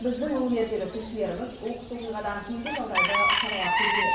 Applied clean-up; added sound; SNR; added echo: none; Bird / Chicken, rooster; -1 dB; reverberation time 0.7 s.